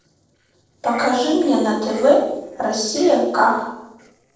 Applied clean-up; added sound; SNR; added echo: neural separator model SepFormer DNS4.